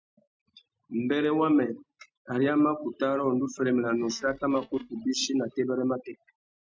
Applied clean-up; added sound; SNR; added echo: neural mask model RNNoise.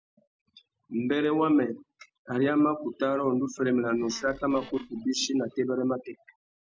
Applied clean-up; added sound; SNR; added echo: none; Wood; 20 dB; none.